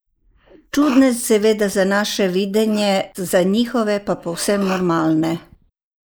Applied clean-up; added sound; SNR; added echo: neural mask model Resemble Enhance denoiser.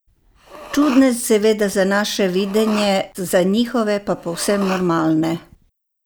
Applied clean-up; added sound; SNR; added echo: none; Respiratory sounds; 17 dB; none.